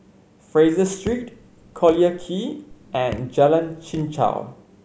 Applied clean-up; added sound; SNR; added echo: none; Raindrop / Drip; 19 dB; none.